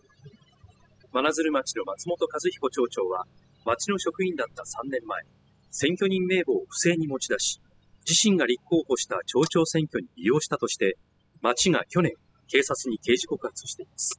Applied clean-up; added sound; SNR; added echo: classical method spectral subtraction.